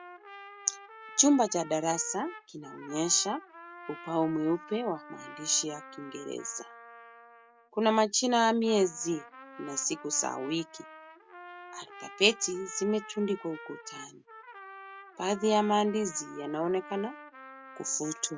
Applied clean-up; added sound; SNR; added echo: none; Trumpet; 17 dB; none.